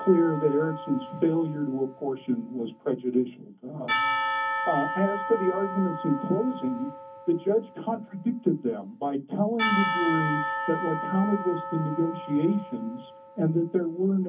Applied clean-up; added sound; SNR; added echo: none; Percussion; 6 dB; reverberation time 0.3 s.